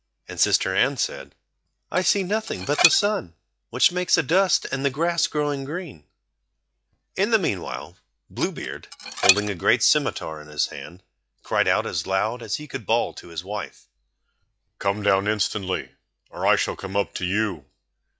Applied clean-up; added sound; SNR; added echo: classical method log-MMSE.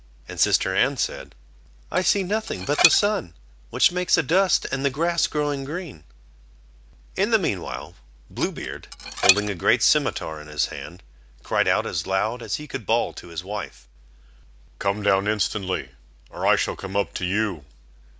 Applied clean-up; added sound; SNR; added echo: none; Dishes, pots, and pans; 1 dB; none.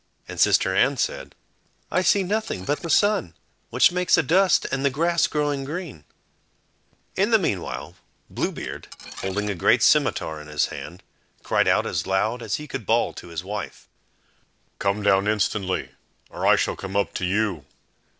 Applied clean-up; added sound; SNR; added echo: neural separator model SepFormer DNS4.